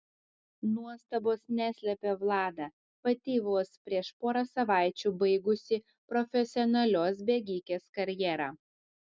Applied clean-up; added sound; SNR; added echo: none; none; none; none.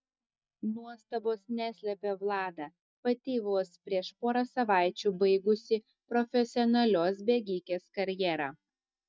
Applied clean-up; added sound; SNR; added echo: neural mask model DeepFilterNet 3.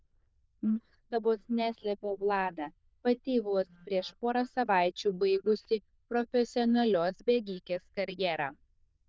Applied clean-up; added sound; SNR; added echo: neural diffusion model UNIVERSE++.